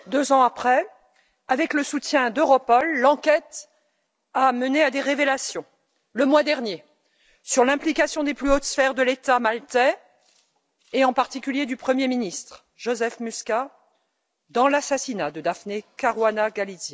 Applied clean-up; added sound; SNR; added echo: none; none; none; none.